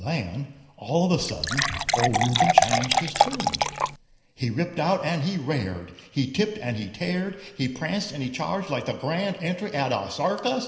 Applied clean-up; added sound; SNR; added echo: none; Fill (with liquid) / Water; -4 dB; reverberation time 0.9 s.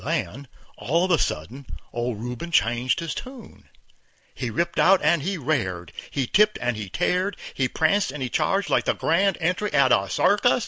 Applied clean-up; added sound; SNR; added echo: none; none; none; none.